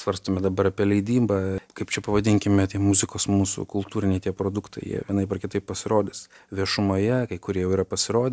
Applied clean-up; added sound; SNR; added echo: none; none; none; none.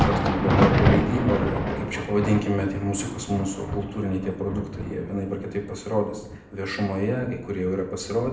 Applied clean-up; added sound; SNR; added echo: none; Thunder; 0 dB; reverberation time 0.7 s.